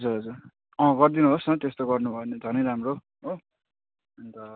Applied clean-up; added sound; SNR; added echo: none; none; none; none.